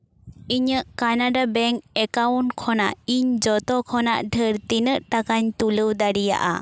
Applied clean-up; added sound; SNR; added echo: none; none; none; none.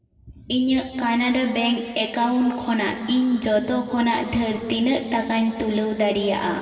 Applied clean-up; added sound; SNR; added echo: none; none; none; reverberation time 2.5 s.